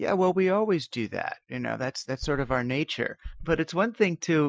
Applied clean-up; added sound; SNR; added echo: classical method Wiener filter.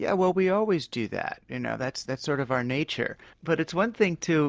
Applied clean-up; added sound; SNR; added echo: none; none; none; none.